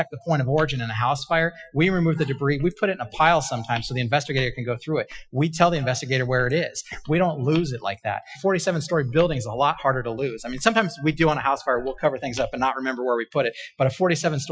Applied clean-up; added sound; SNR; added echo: classical method Wiener filter.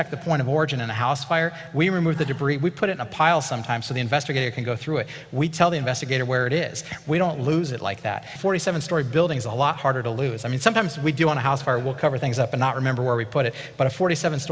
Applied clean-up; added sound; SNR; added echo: none; none; none; none.